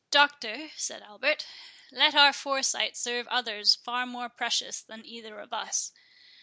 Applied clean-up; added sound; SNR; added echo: none; none; none; none.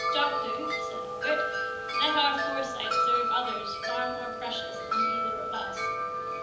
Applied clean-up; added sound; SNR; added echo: none; Wind chime; -4 dB; reverberation time 1.3 s.